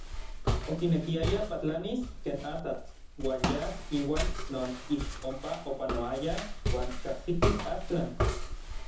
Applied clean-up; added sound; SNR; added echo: none; Walk, footsteps; 0 dB; reverberation time 0.6 s.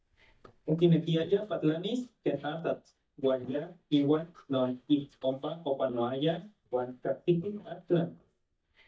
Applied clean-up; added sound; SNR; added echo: neural mask model DeepFilterNet 3.